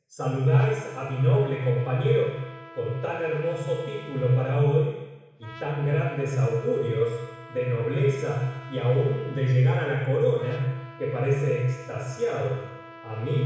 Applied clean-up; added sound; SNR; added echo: none; Trumpet; 20 dB; reverberation time 1.1 s.